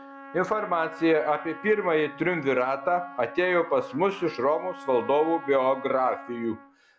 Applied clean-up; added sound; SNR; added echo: none; Trumpet; 17 dB; none.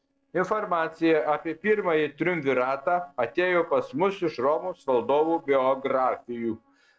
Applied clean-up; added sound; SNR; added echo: neural separator model SepFormer DNS4.